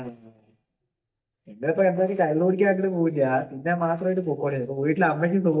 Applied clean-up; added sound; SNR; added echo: neural mask model DeepFilterNet 3.